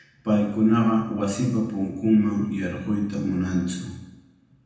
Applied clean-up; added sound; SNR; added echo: none; none; none; reverberation time 0.9 s.